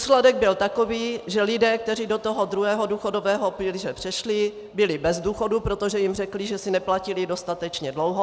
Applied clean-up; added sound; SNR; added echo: none; none; none; none.